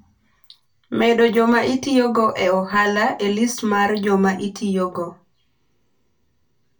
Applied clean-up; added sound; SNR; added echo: none; none; none; reverberation time 0.2 s.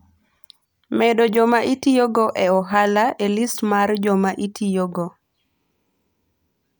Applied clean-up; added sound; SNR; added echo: none; none; none; none.